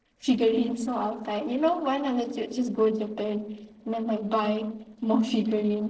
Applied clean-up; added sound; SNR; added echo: neural separator model SepFormer DNS4.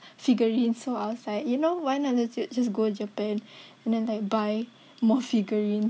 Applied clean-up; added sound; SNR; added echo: none; none; none; none.